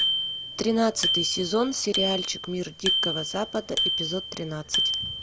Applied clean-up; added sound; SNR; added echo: none; Bicycle bell; 0 dB; none.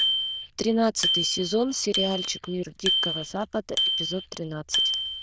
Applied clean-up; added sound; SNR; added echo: neural diffusion model UNIVERSE++.